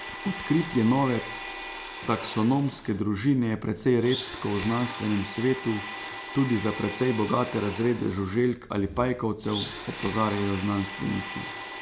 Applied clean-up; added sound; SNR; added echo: none; Domestic sounds, home sounds; 11 dB; none.